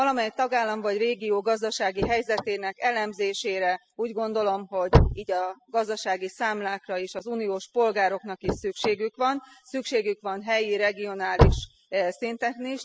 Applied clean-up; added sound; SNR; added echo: classical method spectral subtraction.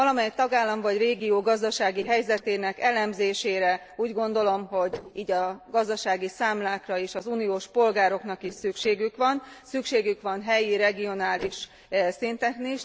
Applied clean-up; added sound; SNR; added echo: neural separator model SepFormer DNS4.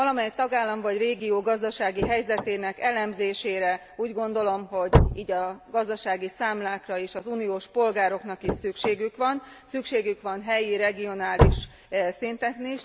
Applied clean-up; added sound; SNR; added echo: none; Slam / Car; 1 dB; none.